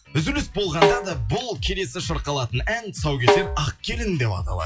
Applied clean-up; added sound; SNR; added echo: classical method log-MMSE.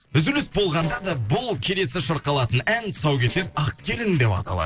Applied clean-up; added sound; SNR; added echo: neural separator model SepFormer DNS4.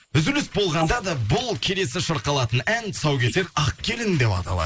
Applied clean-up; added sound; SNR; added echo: neural mask model Resemble Enhance denoiser.